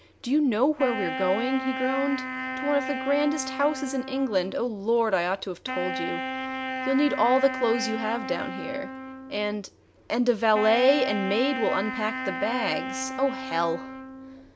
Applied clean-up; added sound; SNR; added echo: none; Wind instrument, woodwind instrument; 7 dB; none.